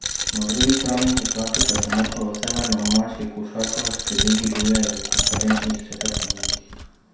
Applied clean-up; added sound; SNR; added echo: none; Coin (dropping); 0 dB; reverberation time 0.7 s.